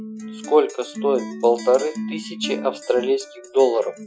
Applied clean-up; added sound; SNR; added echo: classical method Wiener filter.